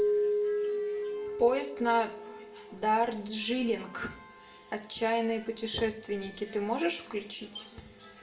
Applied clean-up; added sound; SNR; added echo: none; Keyboard (musical); 4 dB; reverberation time 0.4 s.